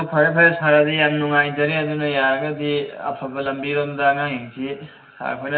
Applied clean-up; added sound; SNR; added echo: none; none; none; reverberation time 0.6 s.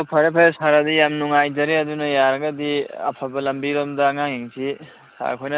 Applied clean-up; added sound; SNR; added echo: none; none; none; none.